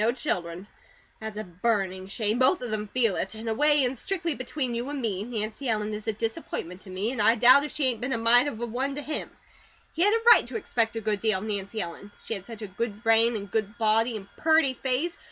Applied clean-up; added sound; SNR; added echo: none; none; none; none.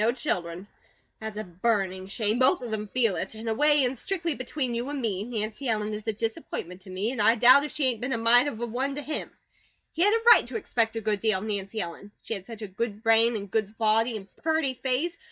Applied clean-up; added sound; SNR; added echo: neural mask model DeepFilterNet 3.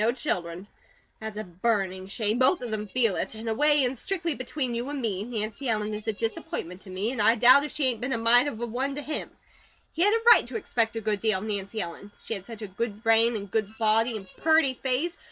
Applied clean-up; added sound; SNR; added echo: neural separator model SepFormer DNS4.